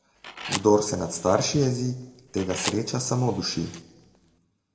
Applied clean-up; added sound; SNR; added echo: none; Fire; 13 dB; reverberation time 0.8 s.